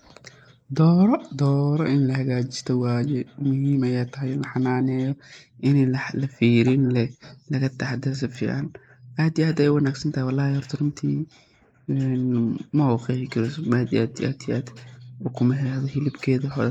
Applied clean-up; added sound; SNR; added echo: neural mask model Resemble Enhance denoiser.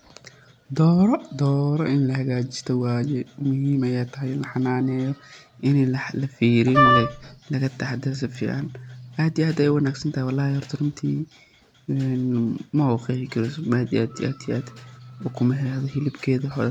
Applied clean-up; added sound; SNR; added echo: none; Wind instrument, woodwind instrument; -4 dB; none.